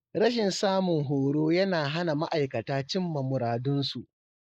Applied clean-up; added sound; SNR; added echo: neural mask model Resemble Enhance denoiser.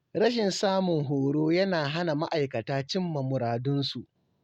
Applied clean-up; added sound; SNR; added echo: none; none; none; none.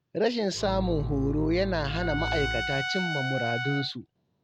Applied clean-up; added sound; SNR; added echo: none; Trumpet + Bowed string instrument; 3 dB; none.